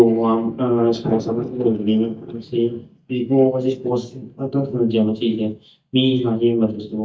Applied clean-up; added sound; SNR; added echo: neural mask model DeepFilterNet 3.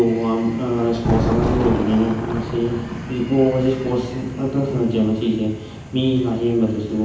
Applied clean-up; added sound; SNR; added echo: none; Thunder; 8 dB; reverberation time 0.9 s.